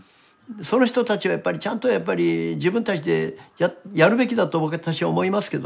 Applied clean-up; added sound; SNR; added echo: none; none; none; none.